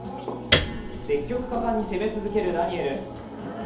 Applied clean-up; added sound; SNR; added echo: none; Piano; 2 dB; reverberation time 2.2 s.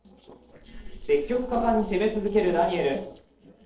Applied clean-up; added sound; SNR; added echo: neural separator model SepFormer DNS4.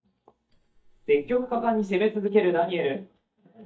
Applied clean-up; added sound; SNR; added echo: neural mask model DeepFilterNet 3.